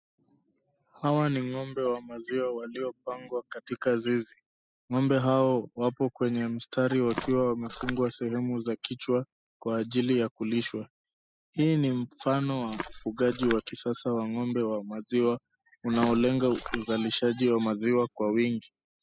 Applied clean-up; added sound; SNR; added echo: classical method spectral subtraction.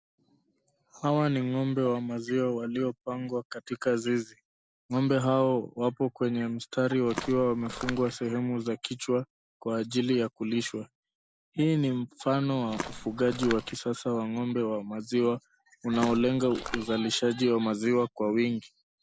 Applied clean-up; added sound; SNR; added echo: none; Walk, footsteps; 10 dB; none.